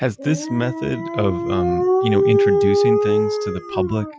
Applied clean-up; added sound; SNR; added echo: classical method Wiener filter.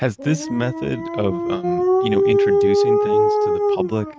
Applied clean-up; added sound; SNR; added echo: neural mask model RNNoise.